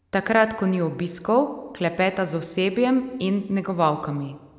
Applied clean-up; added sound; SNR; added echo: none; none; none; none.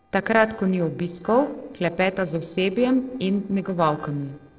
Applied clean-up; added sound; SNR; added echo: neural separator model SepFormer DNS4.